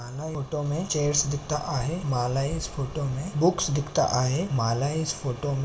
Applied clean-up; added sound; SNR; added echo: none; none; none; reverberation time 0.6 s.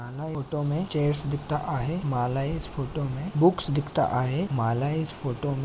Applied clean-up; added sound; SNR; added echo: none; none; none; none.